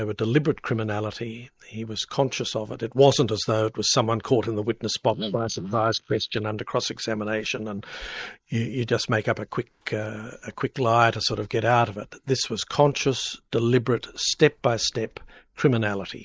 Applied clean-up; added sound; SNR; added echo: neural mask model Resemble Enhance denoiser.